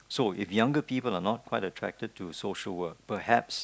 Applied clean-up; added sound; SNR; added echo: none; none; none; none.